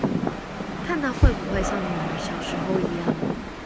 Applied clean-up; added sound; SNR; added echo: none; Rain; 1 dB; none.